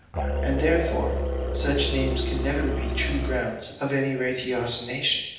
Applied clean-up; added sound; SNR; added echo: none; Musical instrument; -1 dB; reverberation time 0.8 s.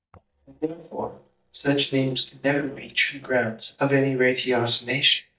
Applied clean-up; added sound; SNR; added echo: neural mask model DeepFilterNet 3.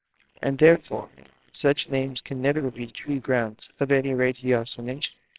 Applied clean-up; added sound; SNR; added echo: neural separator model SepFormer WHAMR!.